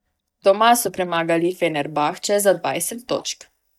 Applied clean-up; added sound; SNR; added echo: neural mask model DeepFilterNet 3.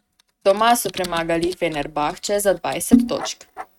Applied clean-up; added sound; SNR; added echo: neural mask model RNNoise.